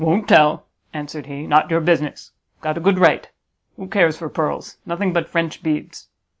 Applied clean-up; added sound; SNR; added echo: none; none; none; none.